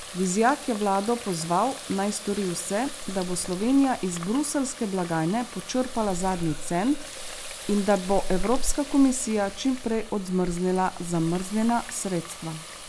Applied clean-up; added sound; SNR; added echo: none; Water tap, faucet; 8 dB; none.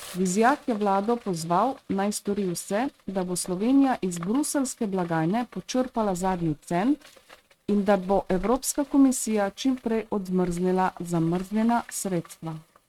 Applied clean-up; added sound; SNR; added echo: neural mask model RNNoise.